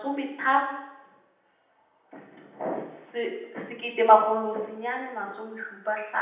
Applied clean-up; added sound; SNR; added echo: none; none; none; reverberation time 0.9 s.